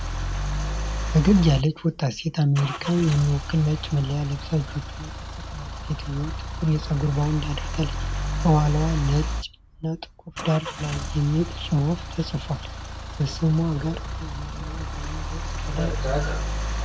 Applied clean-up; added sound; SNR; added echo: none; Idling / Engine starting / Accelerating, revving, vroom / Car; 5 dB; none.